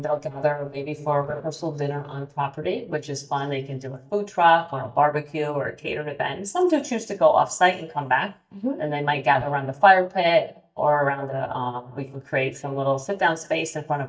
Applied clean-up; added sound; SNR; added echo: neural mask model DeepFilterNet 3.